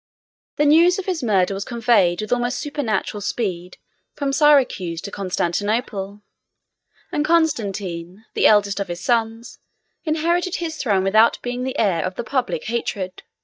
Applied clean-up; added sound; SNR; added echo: neural mask model DeepFilterNet 3.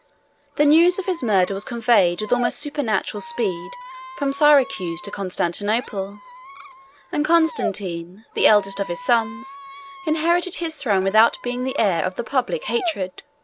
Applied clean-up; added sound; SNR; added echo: none; Squeak; 15 dB; none.